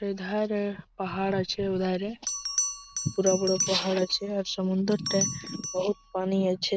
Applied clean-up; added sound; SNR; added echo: none; Bell; 8 dB; none.